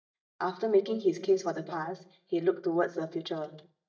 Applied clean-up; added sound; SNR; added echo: neural mask model DeepFilterNet 3.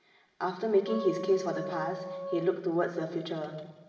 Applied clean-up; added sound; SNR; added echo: none; Wind instrument, woodwind instrument; 8 dB; reverberation time 1.2 s.